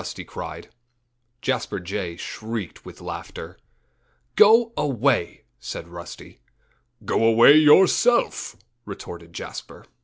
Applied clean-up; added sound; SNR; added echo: none; none; none; none.